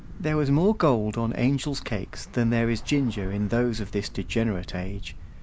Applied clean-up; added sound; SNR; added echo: none; Traffic noise, roadway noise / Bus; 11 dB; none.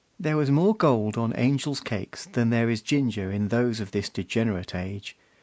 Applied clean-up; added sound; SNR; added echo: none; none; none; none.